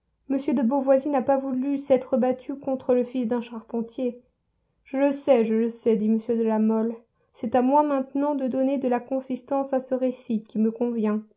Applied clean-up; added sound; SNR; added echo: none; none; none; none.